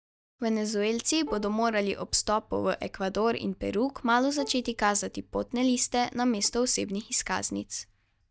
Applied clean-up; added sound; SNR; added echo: neural mask model DeepFilterNet 3.